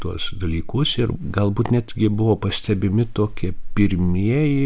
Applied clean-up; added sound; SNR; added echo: none; none; none; none.